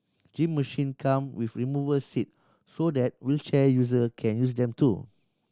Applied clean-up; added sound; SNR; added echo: none; none; none; none.